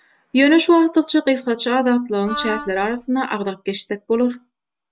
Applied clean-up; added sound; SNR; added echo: none; Wind instrument, woodwind instrument; 11 dB; none.